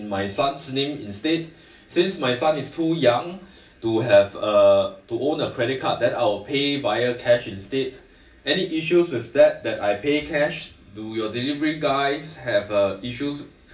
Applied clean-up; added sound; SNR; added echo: none; none; none; reverberation time 0.3 s.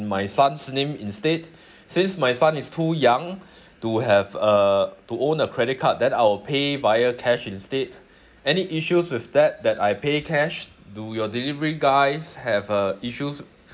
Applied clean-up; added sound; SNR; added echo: none; none; none; none.